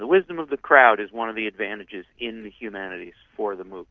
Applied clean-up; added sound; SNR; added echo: none; none; none; none.